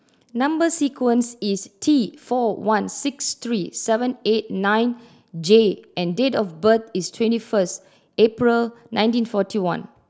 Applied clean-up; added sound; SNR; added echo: none; none; none; none.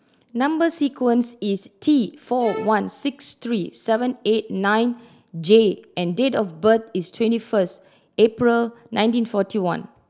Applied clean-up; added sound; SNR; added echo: none; Bowed string instrument; 13 dB; none.